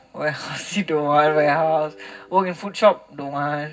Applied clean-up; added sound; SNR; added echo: none; Plucked string instrument; 19 dB; reverberation time 0.4 s.